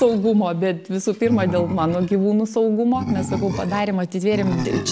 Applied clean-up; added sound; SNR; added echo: none; Animal; 10 dB; none.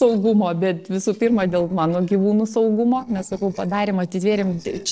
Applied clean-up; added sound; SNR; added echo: neural separator model SepFormer DNS4.